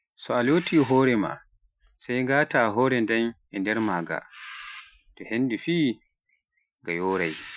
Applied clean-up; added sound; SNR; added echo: classical method Wiener filter.